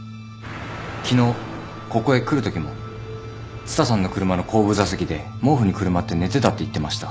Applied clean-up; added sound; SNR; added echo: none; none; none; none.